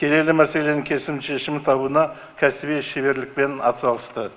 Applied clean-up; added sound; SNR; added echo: none; none; none; none.